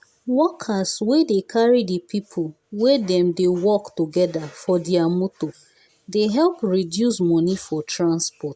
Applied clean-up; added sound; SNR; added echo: none; none; none; none.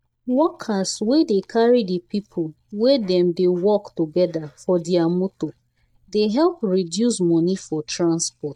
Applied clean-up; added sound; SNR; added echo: neural mask model DeepFilterNet 3.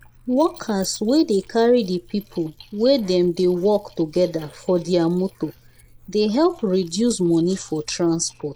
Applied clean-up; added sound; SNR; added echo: neural mask model Resemble Enhance denoiser.